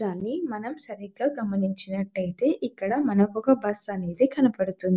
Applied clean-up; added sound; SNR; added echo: none; none; none; none.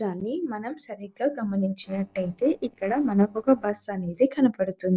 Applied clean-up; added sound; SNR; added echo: neural separator model SepFormer DNS4.